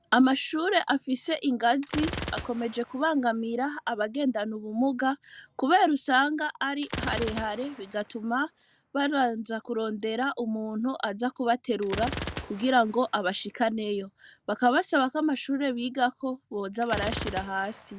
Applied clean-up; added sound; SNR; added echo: none; Gunshot, gunfire; 14 dB; none.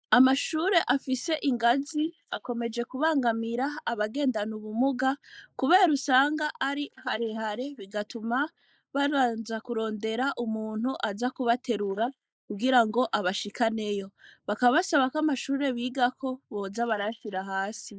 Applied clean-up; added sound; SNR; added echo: neural mask model Resemble Enhance denoiser.